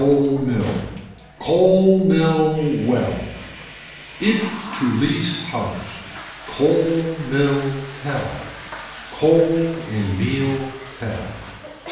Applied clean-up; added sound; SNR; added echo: none; Toilet flush / Water; 16 dB; reverberation time 0.9 s.